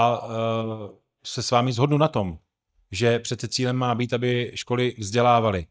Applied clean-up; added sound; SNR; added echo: neural mask model DeepFilterNet 3.